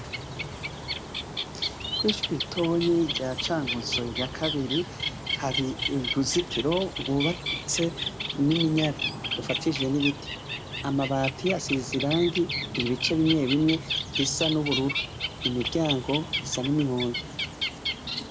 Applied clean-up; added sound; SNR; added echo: none; Bird; 4 dB; none.